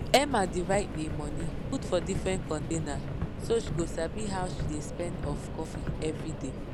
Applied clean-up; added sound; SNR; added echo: none; Subway, metro, underground; 2 dB; none.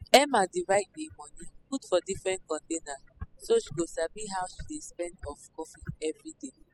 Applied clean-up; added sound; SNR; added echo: classical method spectral subtraction.